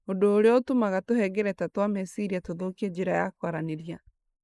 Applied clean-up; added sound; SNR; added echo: neural mask model Resemble Enhance denoiser.